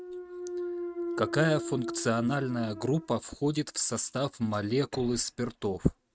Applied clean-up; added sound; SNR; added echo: neural mask model RNNoise.